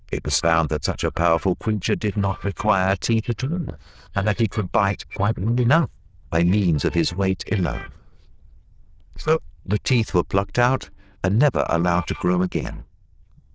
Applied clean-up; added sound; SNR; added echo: neural diffusion model UNIVERSE++.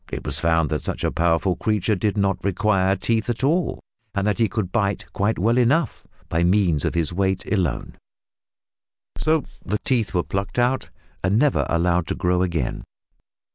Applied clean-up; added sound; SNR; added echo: none; none; none; none.